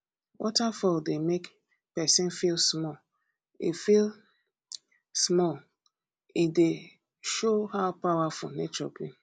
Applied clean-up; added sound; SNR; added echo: none; none; none; none.